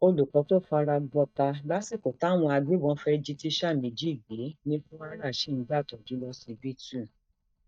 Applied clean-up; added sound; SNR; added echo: neural mask model DeepFilterNet 3.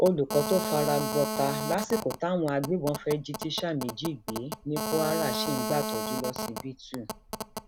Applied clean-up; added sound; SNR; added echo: none; Telephone; 5 dB; none.